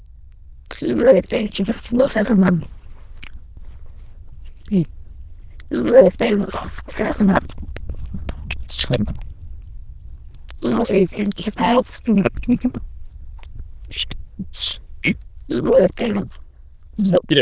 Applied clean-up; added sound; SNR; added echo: neural diffusion model UNIVERSE++.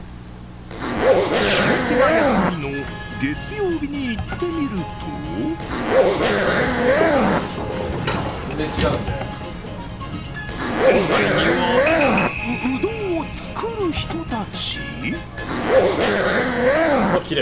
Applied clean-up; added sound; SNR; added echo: none; Zipper (clothing); -4 dB; none.